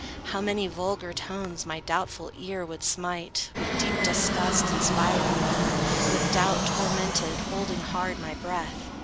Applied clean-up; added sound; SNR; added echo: none; Fixed-wing aircraft, airplane; -2 dB; none.